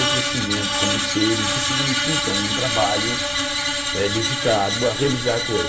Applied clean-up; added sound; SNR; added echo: none; Screech; -2 dB; reverberation time 2.4 s.